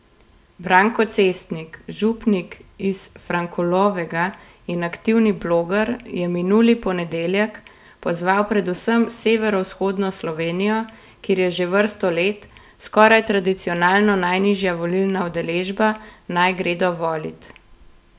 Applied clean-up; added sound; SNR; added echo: none; none; none; none.